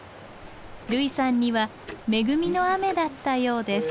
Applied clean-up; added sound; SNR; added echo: none; Bird + Tick-tock; 19 dB; none.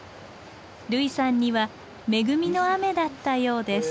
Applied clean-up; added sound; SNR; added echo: none; none; none; none.